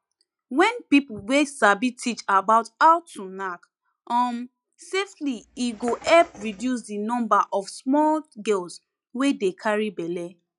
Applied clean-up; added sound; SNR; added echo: classical method log-MMSE.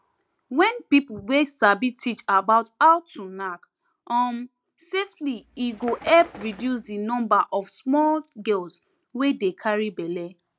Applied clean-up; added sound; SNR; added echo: none; Bird; 19 dB; none.